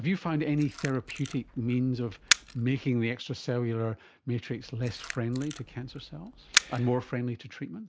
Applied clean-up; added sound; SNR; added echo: none; Camera; 4 dB; none.